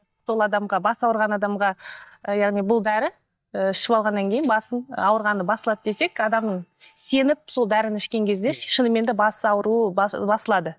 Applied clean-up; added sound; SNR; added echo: neural mask model DeepFilterNet 3.